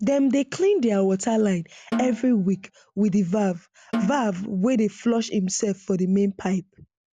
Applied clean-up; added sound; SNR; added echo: none; Snare drum; 11 dB; none.